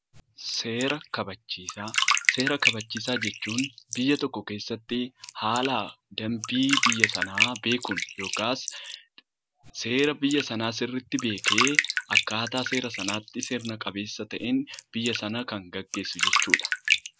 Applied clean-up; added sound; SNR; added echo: none; Bathtub (filling or washing); 0 dB; none.